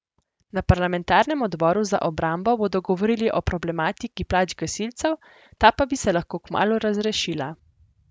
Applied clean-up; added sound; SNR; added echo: none; none; none; none.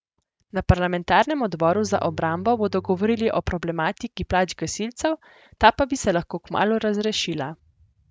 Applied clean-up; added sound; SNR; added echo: neural mask model RNNoise.